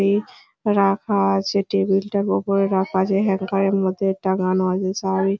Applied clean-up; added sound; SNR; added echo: none; none; none; none.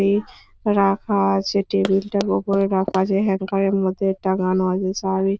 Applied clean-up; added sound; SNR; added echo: neural diffusion model UNIVERSE++.